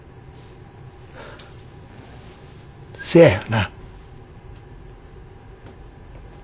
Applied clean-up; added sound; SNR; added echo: none; none; none; none.